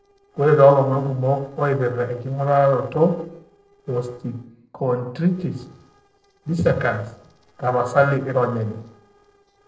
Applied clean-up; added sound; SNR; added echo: neural separator model SepFormer DNS4.